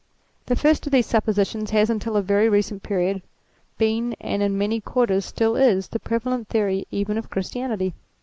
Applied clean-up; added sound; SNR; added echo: none; none; none; none.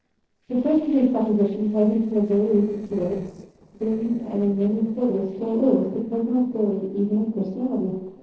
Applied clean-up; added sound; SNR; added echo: neural separator model SepFormer DNS4.